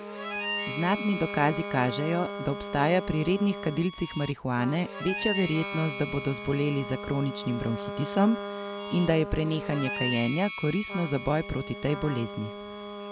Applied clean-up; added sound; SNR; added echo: none; Trumpet + Harmonica; 8 dB; none.